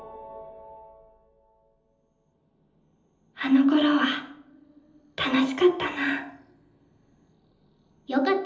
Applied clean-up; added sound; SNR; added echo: none; none; none; reverberation time 1.2 s.